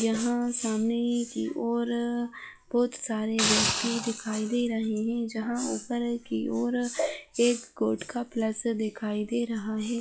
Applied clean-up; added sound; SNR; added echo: classical method log-MMSE.